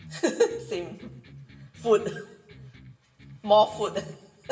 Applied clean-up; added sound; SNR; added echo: none; Electric guitar; 19 dB; reverberation time 0.8 s.